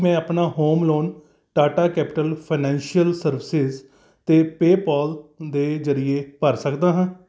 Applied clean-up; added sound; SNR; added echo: none; none; none; none.